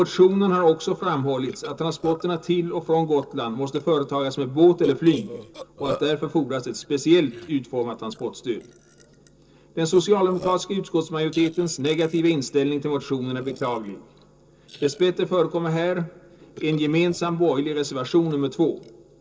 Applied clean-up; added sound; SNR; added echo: neural separator model SepFormer DNS4.